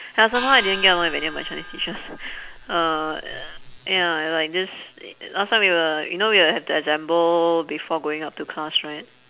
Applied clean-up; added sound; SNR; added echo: none; Gong; 11 dB; none.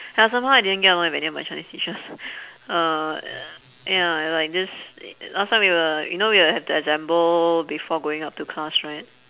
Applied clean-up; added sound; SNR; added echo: none; none; none; none.